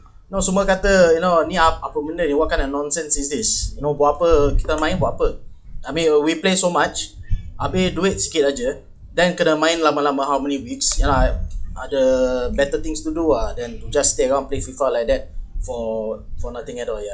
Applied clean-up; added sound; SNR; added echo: classical method log-MMSE.